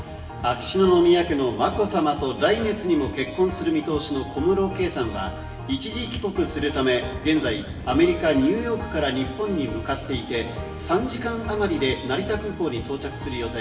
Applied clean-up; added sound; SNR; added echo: none; none; none; reverberation time 1.1 s.